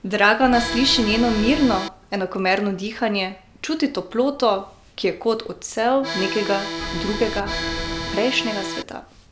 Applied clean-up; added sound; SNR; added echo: none; Vehicle horn, car horn, honking + Accordion; 5 dB; none.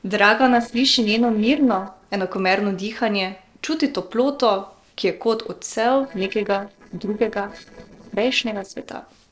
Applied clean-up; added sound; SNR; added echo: neural separator model SepFormer DNS4.